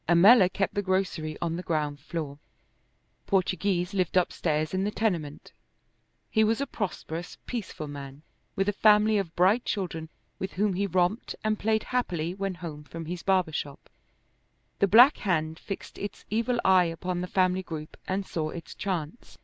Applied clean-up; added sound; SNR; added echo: none; none; none; none.